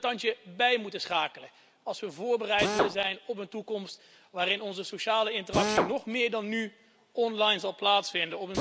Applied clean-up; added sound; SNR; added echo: none; Drill; 7 dB; none.